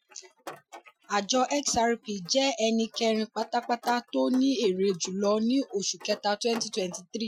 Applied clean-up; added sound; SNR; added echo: classical method Wiener filter.